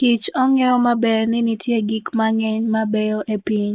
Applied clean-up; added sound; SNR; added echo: neural mask model Resemble Enhance denoiser.